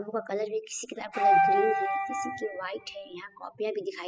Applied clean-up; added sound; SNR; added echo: classical method spectral subtraction.